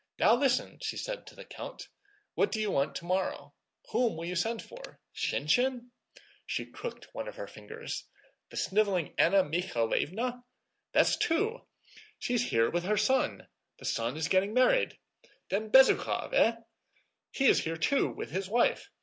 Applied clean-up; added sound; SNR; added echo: none; none; none; none.